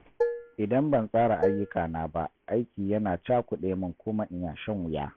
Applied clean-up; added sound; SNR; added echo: none; Dishes, pots, and pans; 3 dB; none.